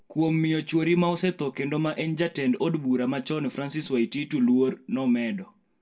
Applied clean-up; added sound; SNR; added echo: none; none; none; reverberation time 0.1 s.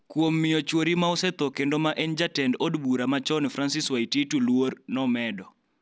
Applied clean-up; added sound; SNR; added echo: none; none; none; none.